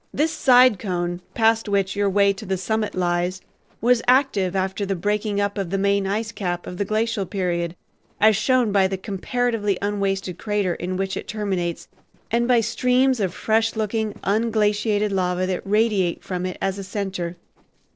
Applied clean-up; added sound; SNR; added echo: neural separator model SepFormer DNS4.